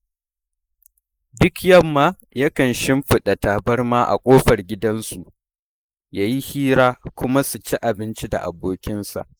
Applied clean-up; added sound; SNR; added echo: neural mask model Resemble Enhance denoiser.